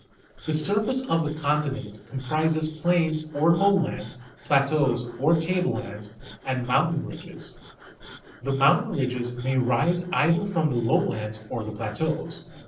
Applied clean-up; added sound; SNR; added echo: neural separator model SepFormer DNS4.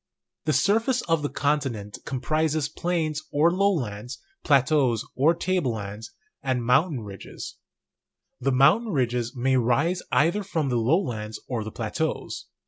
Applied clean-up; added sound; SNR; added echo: none; none; none; none.